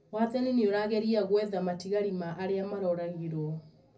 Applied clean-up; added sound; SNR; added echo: none; none; none; reverberation time 0.4 s.